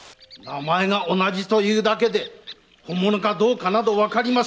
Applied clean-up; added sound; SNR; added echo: none; none; none; none.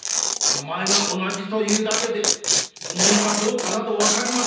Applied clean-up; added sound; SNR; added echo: none; Tearing; -2 dB; reverberation time 0.9 s.